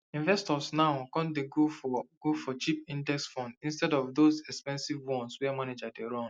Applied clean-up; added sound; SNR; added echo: none; none; none; none.